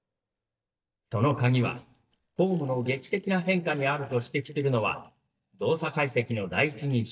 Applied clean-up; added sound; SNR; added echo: neural mask model DeepFilterNet 3.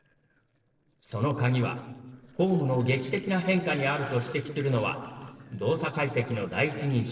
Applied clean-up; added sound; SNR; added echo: neural separator model SepFormer DNS4.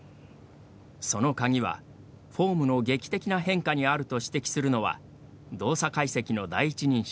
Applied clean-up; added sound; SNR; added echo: none; none; none; none.